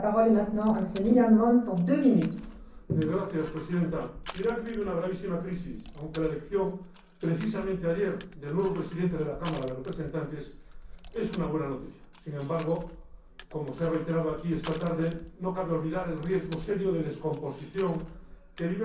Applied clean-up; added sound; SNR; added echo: none; Crushing; 16 dB; reverberation time 0.6 s.